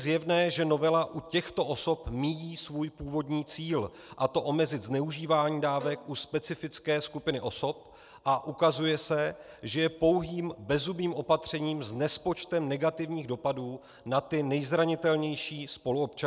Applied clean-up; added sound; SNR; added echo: none; Bowed string instrument; 17 dB; none.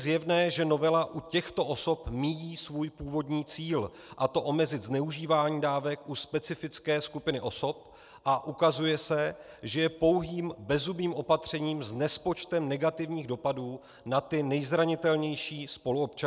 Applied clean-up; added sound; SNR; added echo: none; none; none; none.